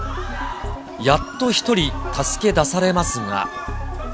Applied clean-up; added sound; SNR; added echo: none; none; none; none.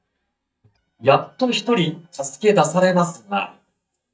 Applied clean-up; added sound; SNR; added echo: neural mask model DeepFilterNet 3.